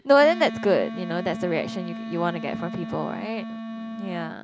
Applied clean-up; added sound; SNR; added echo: none; Wind instrument, woodwind instrument; 9 dB; none.